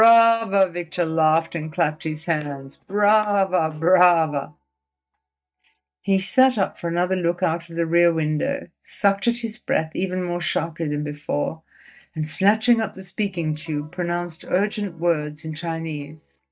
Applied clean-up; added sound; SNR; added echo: neural mask model DeepFilterNet 3.